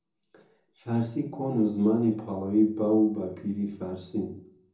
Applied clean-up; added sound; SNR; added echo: none; none; none; reverberation time 0.6 s.